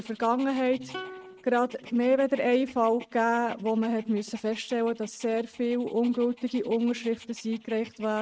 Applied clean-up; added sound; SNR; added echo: neural mask model RNNoise.